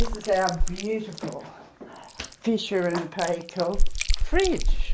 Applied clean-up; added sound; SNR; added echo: none; Chewing, mastication; -3 dB; none.